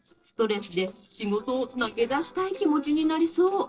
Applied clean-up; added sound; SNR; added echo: neural separator model SepFormer DNS4.